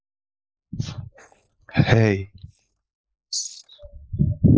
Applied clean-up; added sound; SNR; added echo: neural mask model Resemble Enhance denoiser.